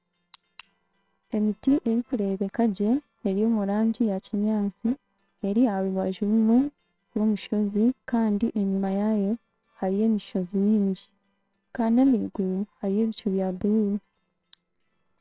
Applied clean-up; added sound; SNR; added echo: neural separator model SepFormer WHAMR!.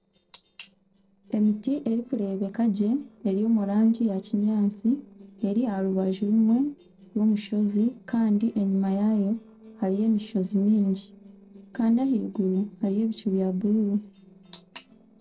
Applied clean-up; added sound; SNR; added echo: neural separator model SepFormer DNS4.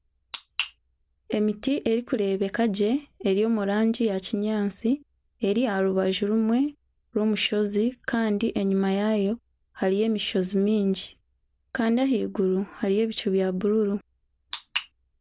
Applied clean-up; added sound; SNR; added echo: none; none; none; none.